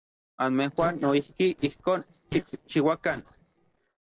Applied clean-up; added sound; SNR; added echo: neural separator model SepFormer DNS4.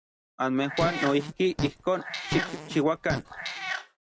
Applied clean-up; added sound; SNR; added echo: none; Meow + Fart; 5 dB; none.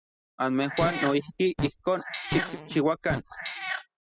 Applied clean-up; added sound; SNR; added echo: classical method spectral subtraction.